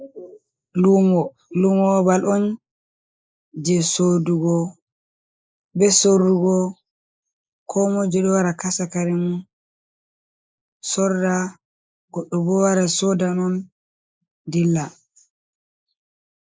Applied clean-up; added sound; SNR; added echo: neural mask model Resemble Enhance denoiser.